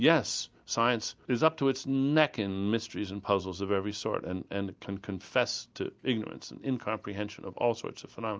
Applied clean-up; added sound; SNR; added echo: none; none; none; none.